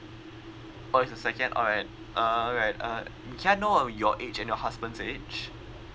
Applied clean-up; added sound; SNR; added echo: none; Engine; 15 dB; none.